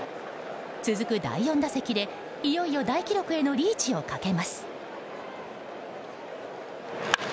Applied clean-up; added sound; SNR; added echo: none; none; none; none.